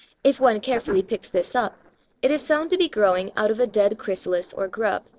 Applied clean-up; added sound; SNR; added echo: neural separator model SepFormer DNS4.